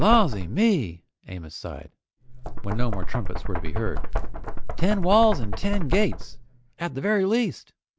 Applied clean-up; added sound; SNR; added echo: none; Knock; -1 dB; none.